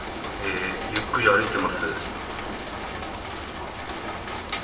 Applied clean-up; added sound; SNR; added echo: none; Rain; 2 dB; reverberation time 1.0 s.